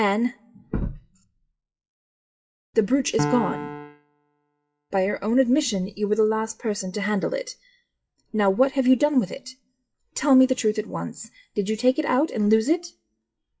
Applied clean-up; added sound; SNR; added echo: classical method WPE with log-MMSE.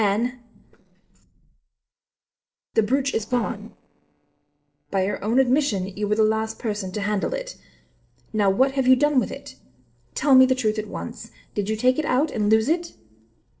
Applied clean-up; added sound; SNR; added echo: neural separator model SepFormer DNS4.